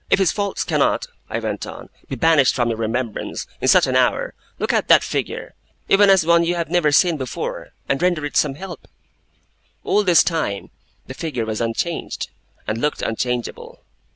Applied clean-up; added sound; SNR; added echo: none; none; none; none.